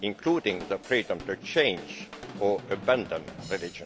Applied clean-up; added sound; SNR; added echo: none; Drum / Drum kit; 15 dB; none.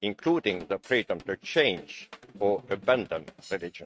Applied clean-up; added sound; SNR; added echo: neural mask model RNNoise.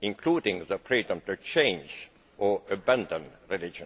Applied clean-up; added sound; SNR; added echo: none; none; none; none.